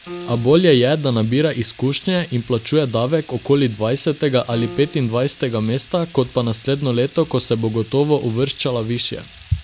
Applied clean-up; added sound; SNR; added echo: none; Piano + Water tap, faucet / Liquid; 17 dB; none.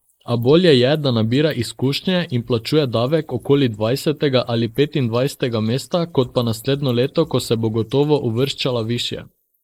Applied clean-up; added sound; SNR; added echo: neural mask model Resemble Enhance denoiser.